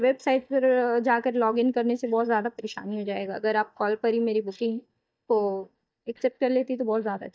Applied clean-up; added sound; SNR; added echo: neural mask model DeepFilterNet 3.